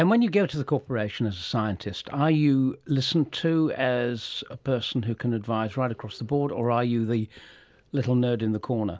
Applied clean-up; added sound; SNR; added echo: none; none; none; none.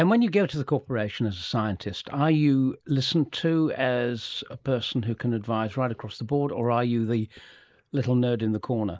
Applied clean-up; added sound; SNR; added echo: neural mask model Resemble Enhance denoiser.